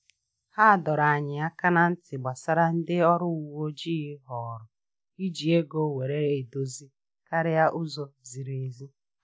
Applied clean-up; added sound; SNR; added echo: none; none; none; none.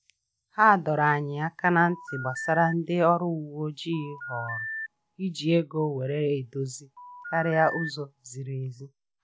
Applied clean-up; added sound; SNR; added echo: none; Telephone; 12 dB; none.